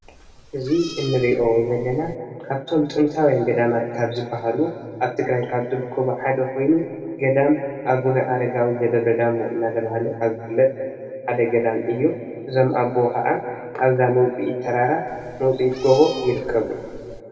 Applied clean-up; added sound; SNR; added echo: none; Meow; 18 dB; reverberation time 2.3 s.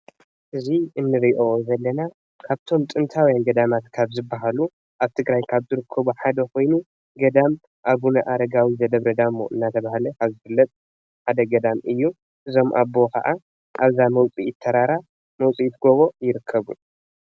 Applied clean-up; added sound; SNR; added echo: none; none; none; none.